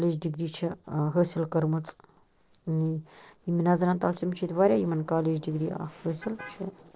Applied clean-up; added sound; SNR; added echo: neural separator model SepFormer DNS4.